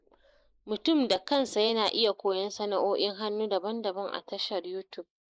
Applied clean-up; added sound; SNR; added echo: neural mask model Resemble Enhance denoiser.